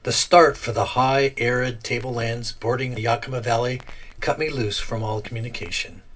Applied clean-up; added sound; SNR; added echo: none; Crackle; 15 dB; reverberation time 0.4 s.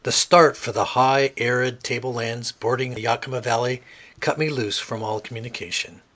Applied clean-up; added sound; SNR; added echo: none; none; none; none.